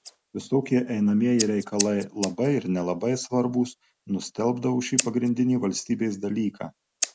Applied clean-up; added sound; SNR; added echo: none; Scissors; 11 dB; none.